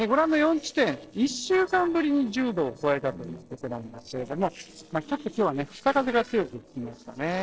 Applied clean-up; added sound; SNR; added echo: neural separator model SepFormer DNS4.